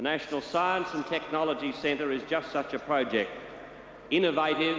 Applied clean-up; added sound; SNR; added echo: none; none; none; none.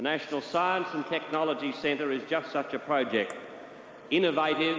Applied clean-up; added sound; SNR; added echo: neural mask model Resemble Enhance denoiser.